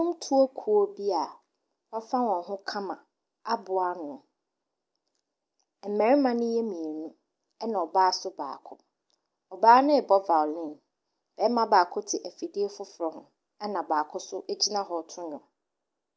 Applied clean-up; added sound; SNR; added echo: none; none; none; none.